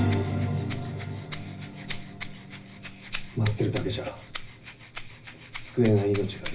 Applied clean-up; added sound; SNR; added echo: none; Rattle (instrument); 10 dB; reverberation time 0.4 s.